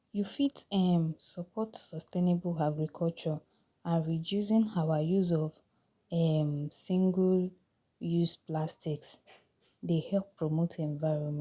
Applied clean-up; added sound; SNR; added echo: none; none; none; none.